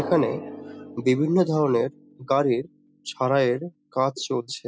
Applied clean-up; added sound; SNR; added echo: none; Drum; 16 dB; none.